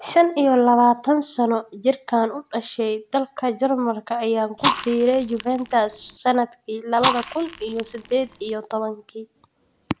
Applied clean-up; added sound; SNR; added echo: none; Fire; 7 dB; none.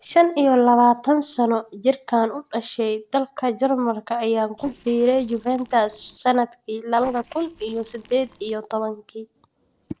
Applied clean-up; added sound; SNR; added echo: neural separator model SepFormer DNS4.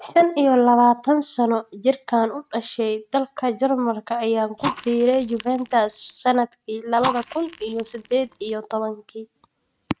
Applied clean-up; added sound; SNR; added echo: neural mask model RNNoise.